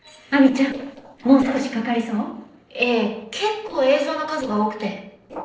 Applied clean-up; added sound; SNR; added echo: neural separator model SepFormer DNS4.